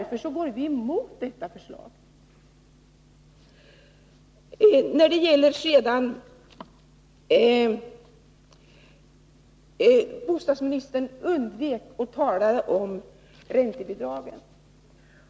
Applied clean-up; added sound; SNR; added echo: none; none; none; none.